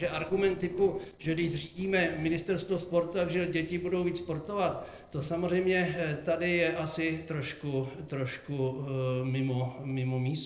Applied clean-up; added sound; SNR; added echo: neural separator model SepFormer DNS4.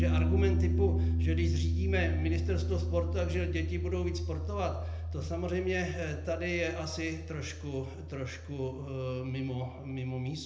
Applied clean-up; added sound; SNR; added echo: none; Piano; -3 dB; reverberation time 0.8 s.